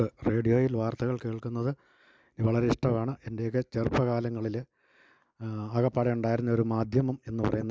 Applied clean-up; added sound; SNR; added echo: none; none; none; none.